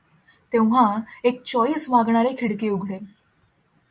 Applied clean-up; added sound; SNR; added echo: none; none; none; none.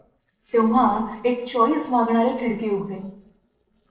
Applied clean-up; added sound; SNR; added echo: neural separator model SepFormer DNS4.